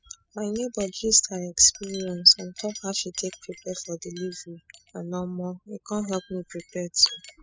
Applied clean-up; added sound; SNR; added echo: classical method spectral subtraction.